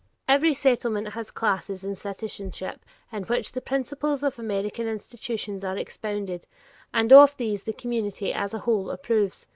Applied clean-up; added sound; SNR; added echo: none; none; none; none.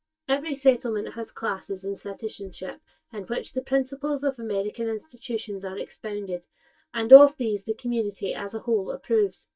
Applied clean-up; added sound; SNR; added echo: neural mask model DeepFilterNet 3.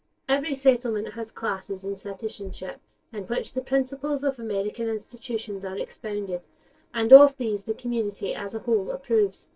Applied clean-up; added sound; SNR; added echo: neural separator model SepFormer DNS4.